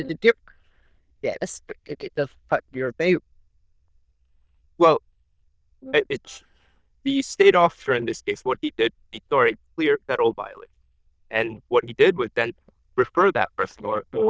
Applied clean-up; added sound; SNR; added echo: neural diffusion model UNIVERSE++.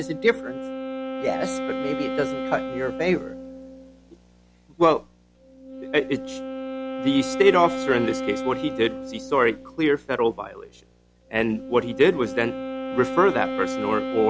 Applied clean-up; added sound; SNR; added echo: none; Wind instrument, woodwind instrument; 7 dB; none.